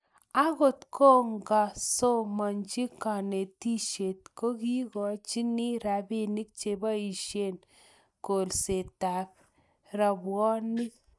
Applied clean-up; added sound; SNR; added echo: neural mask model DeepFilterNet 3.